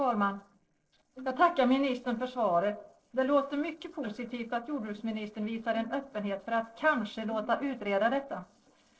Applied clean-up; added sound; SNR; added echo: neural separator model SepFormer DNS4.